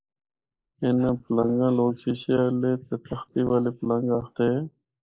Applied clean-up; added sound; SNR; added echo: neural mask model Resemble Enhance denoiser.